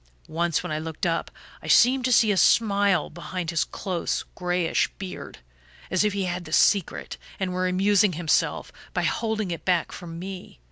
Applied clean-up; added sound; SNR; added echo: none; none; none; none.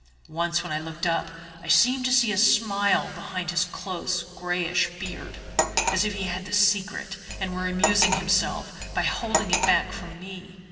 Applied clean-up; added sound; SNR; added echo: none; Cutlery, silverware; 1 dB; reverberation time 2.7 s.